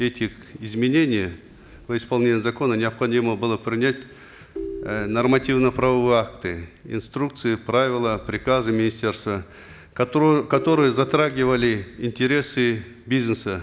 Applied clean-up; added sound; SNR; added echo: none; Ringtone; 13 dB; none.